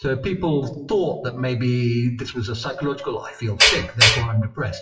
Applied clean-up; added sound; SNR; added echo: classical method WPE with log-MMSE.